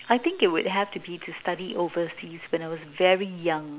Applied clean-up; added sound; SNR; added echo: none; none; none; none.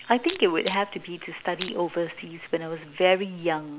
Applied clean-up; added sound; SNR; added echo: none; Crushing; 11 dB; none.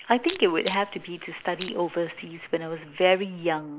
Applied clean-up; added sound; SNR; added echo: neural mask model Resemble Enhance denoiser.